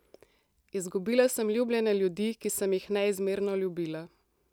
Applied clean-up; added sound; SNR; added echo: none; none; none; none.